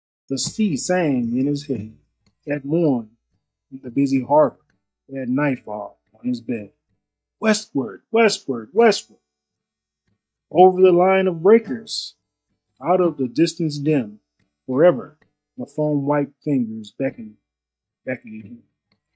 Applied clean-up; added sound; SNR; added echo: neural mask model DeepFilterNet 3.